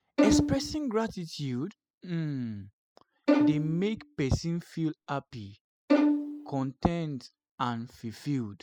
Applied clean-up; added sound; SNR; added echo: classical method spectral subtraction.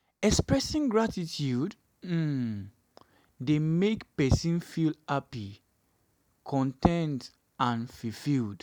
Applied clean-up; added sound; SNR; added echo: none; none; none; none.